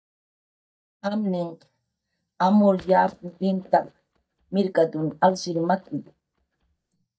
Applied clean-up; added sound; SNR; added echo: neural mask model DeepFilterNet 3.